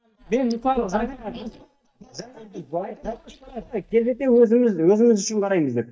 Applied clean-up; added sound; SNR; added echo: neural mask model DeepFilterNet 3.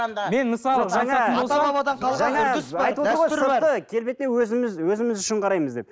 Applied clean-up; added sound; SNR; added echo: none; none; none; none.